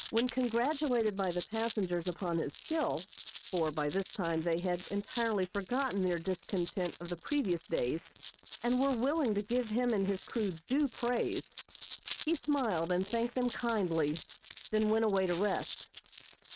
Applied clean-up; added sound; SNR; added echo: neural mask model RNNoise.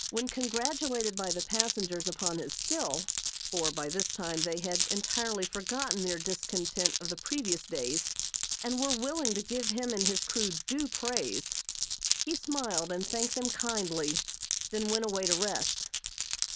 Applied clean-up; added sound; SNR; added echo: none; Glass; -1 dB; none.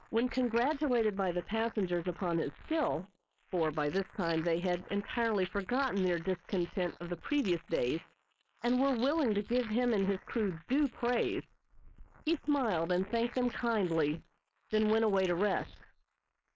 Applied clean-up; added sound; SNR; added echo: neural mask model Resemble Enhance denoiser.